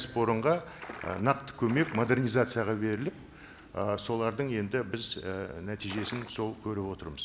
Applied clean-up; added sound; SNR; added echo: none; Liquid; 13 dB; none.